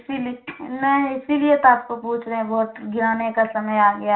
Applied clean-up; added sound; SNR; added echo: none; none; none; reverberation time 0.4 s.